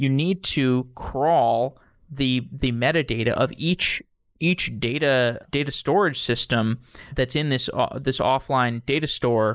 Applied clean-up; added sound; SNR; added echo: neural mask model Resemble Enhance denoiser.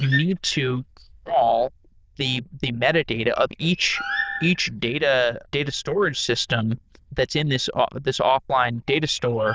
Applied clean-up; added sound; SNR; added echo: neural diffusion model UNIVERSE++.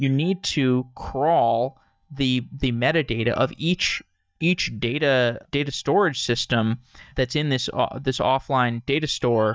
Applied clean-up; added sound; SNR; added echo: neural mask model DeepFilterNet 3.